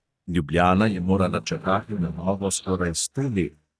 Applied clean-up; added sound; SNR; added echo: neural mask model DeepFilterNet 3.